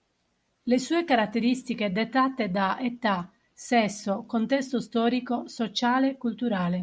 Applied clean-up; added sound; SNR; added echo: none; none; none; none.